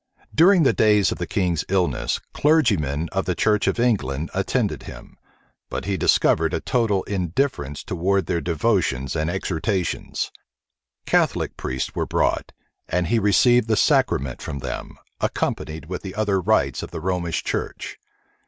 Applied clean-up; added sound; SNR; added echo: none; none; none; none.